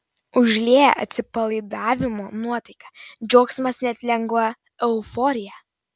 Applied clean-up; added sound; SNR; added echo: none; none; none; none.